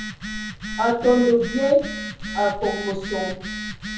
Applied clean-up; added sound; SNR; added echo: none; Telephone; 8 dB; reverberation time 0.6 s.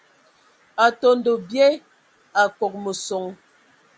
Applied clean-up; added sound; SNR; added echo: none; none; none; none.